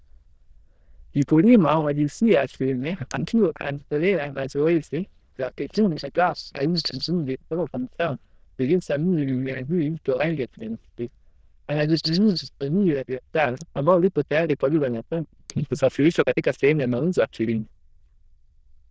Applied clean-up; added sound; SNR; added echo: neural diffusion model UNIVERSE++.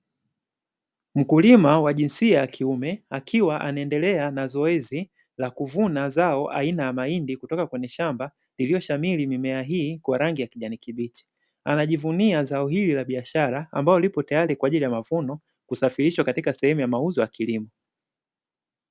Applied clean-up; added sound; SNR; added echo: none; none; none; none.